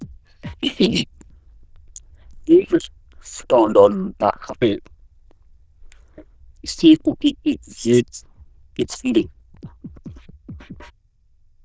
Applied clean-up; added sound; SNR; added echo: neural diffusion model UNIVERSE++.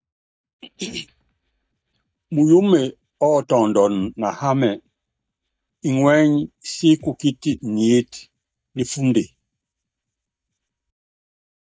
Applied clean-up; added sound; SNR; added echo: neural mask model DeepFilterNet 3.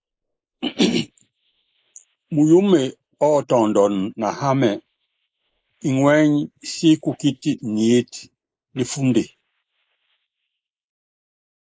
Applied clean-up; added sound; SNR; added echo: neural mask model Resemble Enhance denoiser.